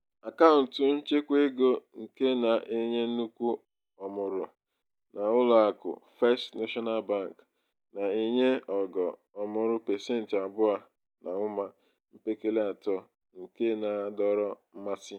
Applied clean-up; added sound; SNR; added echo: none; none; none; none.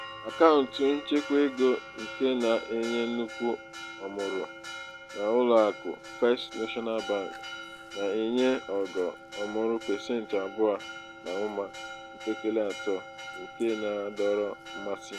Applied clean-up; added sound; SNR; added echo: none; Church bell; 12 dB; none.